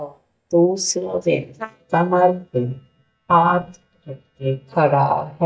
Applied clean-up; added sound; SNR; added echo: neural mask model DeepFilterNet 3.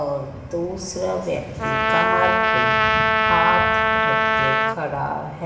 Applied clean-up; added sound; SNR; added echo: none; Trumpet; -5 dB; reverberation time 1.0 s.